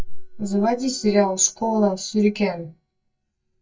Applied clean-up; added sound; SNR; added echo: neural mask model DeepFilterNet 3.